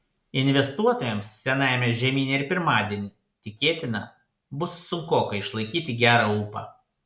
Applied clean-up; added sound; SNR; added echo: none; none; none; none.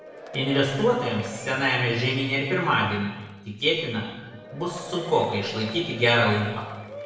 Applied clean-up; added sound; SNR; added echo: none; Applause / Crowd / Cheering; 15 dB; reverberation time 1.1 s.